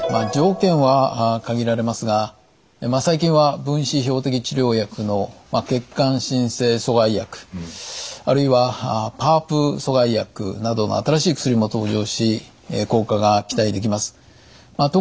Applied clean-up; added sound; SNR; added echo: none; none; none; none.